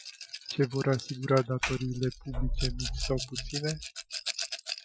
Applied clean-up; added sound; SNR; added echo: classical method Wiener filter.